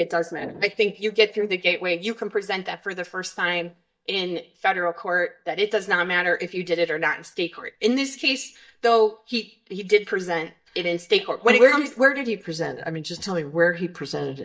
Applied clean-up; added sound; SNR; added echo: neural mask model DeepFilterNet 3.